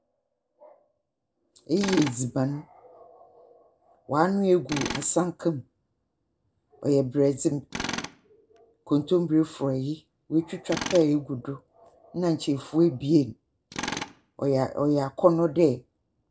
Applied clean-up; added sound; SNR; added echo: none; Tools; 14 dB; none.